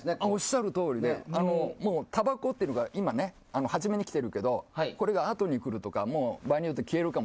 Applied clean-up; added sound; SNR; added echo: none; none; none; none.